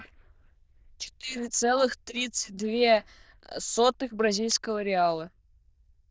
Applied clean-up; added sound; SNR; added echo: neural diffusion model UNIVERSE++.